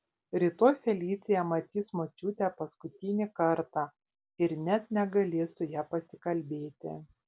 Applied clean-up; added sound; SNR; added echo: none; none; none; none.